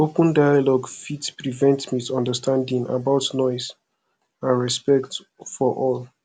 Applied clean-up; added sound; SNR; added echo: none; none; none; none.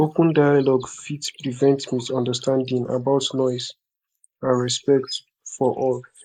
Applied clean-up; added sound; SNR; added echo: neural mask model Resemble Enhance denoiser.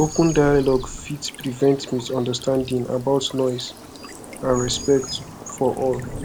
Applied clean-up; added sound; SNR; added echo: none; Stream / Bird vocalization, bird call, bird song; 13 dB; none.